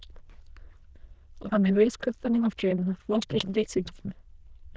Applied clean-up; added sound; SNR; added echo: neural diffusion model UNIVERSE++.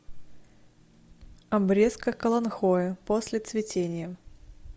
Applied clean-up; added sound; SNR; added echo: none; none; none; none.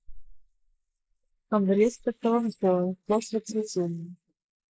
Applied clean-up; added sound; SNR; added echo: neural mask model Resemble Enhance denoiser.